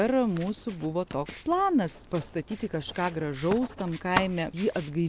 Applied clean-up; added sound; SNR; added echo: none; Writing; 12 dB; none.